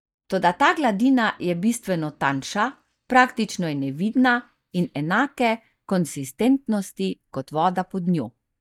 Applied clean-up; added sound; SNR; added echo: neural mask model DeepFilterNet 3.